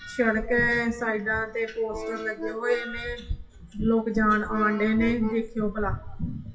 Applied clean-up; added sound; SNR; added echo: classical method WPE with log-MMSE.